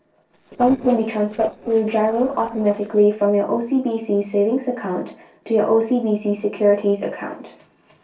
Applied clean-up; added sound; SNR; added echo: neural separator model SepFormer DNS4.